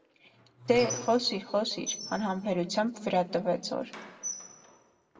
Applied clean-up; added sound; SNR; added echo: none; Squeak; 12 dB; reverberation time 1.1 s.